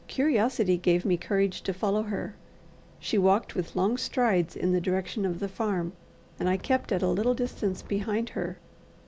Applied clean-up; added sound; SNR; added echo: none; Wind; 16 dB; none.